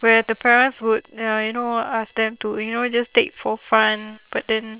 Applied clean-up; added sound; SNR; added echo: neural separator model SepFormer WHAM!.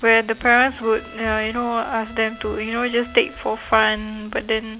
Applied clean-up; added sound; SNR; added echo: none; Run + Trumpet; 19 dB; none.